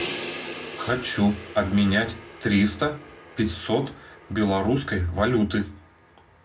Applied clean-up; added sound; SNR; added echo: none; Crash cymbal; 13 dB; reverberation time 0.4 s.